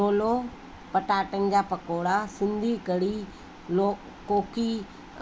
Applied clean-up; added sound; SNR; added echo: none; none; none; none.